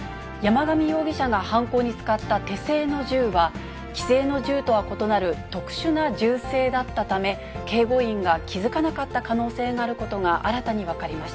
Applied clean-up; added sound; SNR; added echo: none; none; none; none.